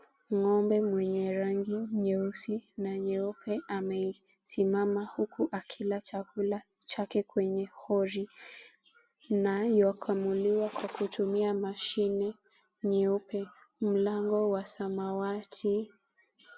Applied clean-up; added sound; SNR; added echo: none; none; none; none.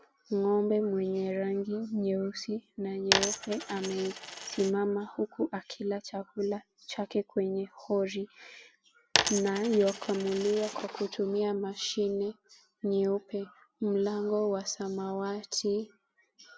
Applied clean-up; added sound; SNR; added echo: none; Coin (dropping); 2 dB; none.